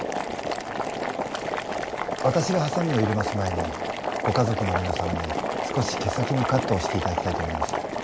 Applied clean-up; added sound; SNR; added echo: none; Boiling; 1 dB; none.